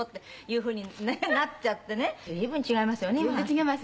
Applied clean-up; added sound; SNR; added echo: none; none; none; none.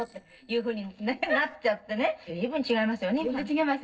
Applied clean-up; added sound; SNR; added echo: neural separator model SepFormer DNS4.